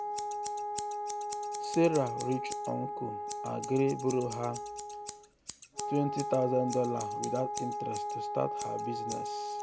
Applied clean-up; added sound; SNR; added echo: none; Scissors + Wind instrument, woodwind instrument; -2 dB; none.